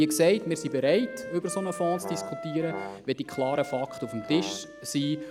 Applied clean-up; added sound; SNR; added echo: none; Wind instrument, woodwind instrument + Brass instrument; 12 dB; none.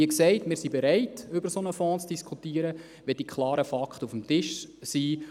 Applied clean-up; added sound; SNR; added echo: none; none; none; none.